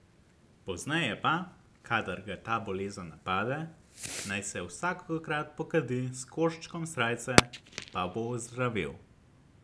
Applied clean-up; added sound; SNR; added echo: none; Fireworks; 4 dB; none.